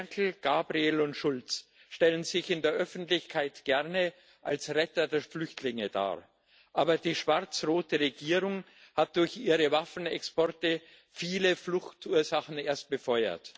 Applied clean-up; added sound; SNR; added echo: none; none; none; none.